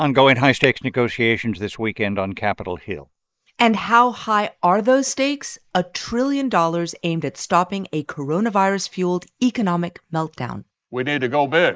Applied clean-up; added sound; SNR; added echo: neural mask model Resemble Enhance denoiser.